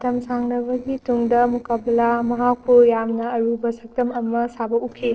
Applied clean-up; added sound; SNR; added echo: neural separator model SepFormer DNS4.